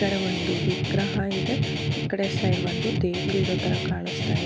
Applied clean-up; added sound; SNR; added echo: none; Guitar; -2 dB; none.